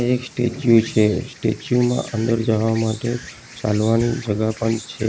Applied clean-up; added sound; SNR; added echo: none; Insect; 19 dB; none.